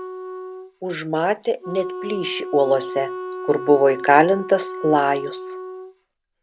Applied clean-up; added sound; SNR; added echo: none; Wind instrument, woodwind instrument; 11 dB; none.